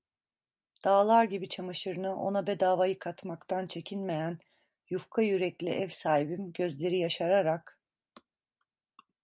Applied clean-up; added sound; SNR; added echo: none; none; none; none.